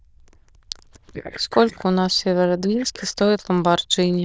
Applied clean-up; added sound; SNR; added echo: neural diffusion model UNIVERSE++.